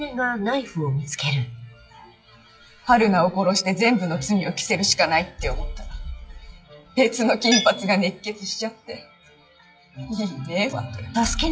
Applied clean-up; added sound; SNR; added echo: classical method WPE with log-MMSE.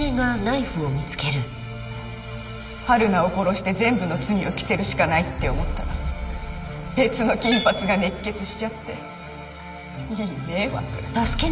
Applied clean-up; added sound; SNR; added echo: none; Tools; 11 dB; reverberation time 2.4 s.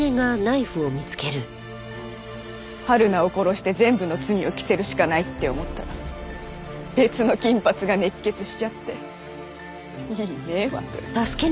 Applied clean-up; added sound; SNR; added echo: none; none; none; none.